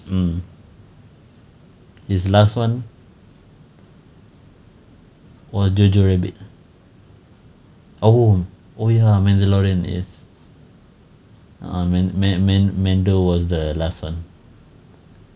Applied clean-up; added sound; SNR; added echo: none; none; none; none.